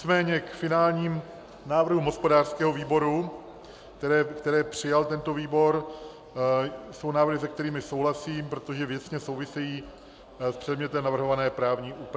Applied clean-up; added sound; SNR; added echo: none; none; none; none.